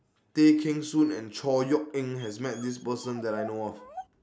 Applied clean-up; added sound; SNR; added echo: none; Dog; 20 dB; none.